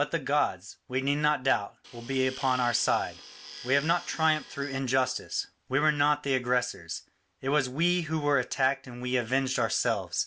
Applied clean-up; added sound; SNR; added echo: none; Tools; 15 dB; none.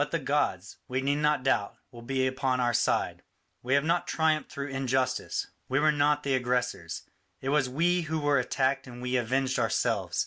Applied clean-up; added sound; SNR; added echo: none; none; none; none.